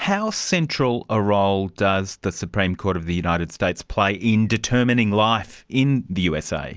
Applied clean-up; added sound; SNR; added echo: none; none; none; none.